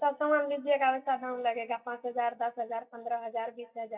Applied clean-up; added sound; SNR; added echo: neural mask model DeepFilterNet 3.